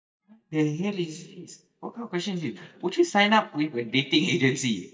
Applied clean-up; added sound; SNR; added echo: neural mask model DeepFilterNet 3.